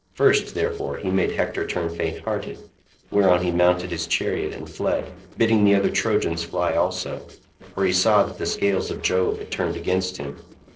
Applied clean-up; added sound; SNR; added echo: neural separator model SepFormer DNS4.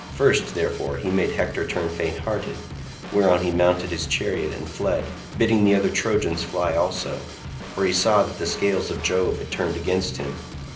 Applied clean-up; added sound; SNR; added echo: none; Drum / Drum kit; 12 dB; reverberation time 0.5 s.